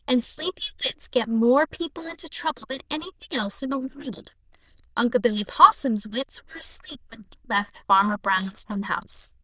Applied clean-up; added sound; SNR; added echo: neural diffusion model UNIVERSE++.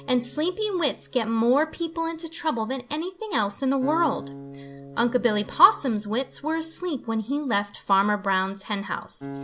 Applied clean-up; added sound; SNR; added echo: none; Acoustic guitar; 18 dB; none.